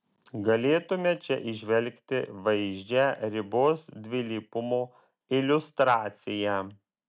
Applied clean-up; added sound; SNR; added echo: none; none; none; none.